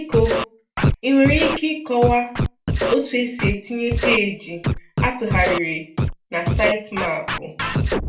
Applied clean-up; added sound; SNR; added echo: none; Scratching (performance technique); 1 dB; reverberation time 0.4 s.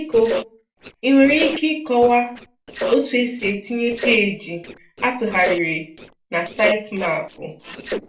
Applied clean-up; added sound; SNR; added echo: neural separator model SepFormer DNS4.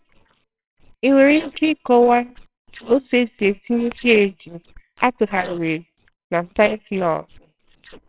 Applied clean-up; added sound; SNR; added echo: neural separator model SepFormer WHAMR!.